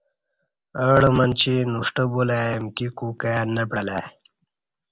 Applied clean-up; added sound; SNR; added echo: none; none; none; none.